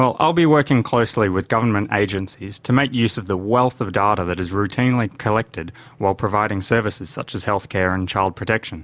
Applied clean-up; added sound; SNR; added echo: none; none; none; none.